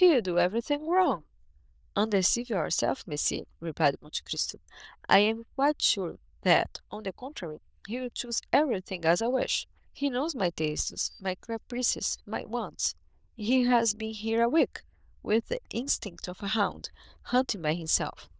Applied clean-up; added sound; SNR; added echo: neural diffusion model UNIVERSE++.